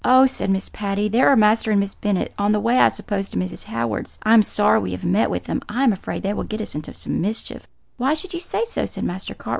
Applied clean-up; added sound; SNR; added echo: none; none; none; none.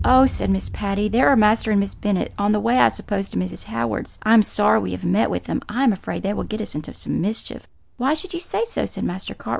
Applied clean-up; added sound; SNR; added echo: none; Boom; 15 dB; none.